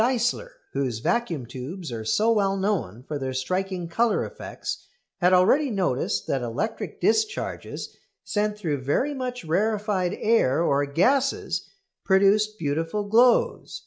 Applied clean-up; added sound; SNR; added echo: none; none; none; none.